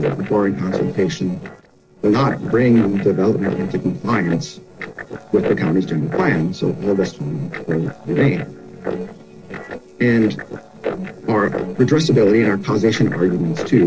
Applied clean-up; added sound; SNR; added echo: neural separator model SepFormer DNS4.